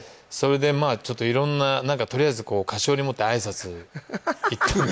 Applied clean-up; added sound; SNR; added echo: none; none; none; none.